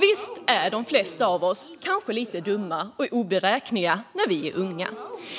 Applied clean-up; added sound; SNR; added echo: none; Crowd / Gasp; 18 dB; none.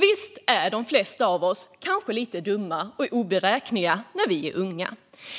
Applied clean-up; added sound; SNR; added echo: none; none; none; none.